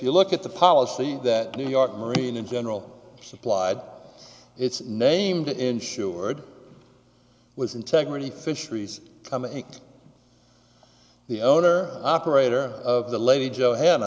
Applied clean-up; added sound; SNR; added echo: none; none; none; none.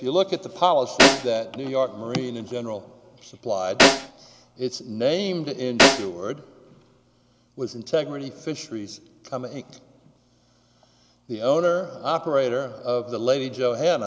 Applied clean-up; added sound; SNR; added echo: none; Snare drum; -4 dB; none.